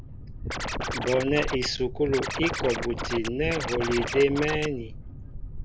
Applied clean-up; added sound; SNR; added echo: none; Boat, Water vehicle + Scratching (performance technique); 5 dB; none.